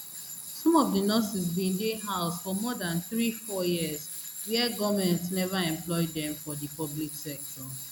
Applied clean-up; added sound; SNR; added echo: none; Tools; 11 dB; none.